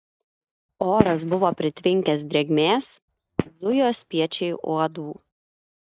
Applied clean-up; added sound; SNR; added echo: neural mask model RNNoise.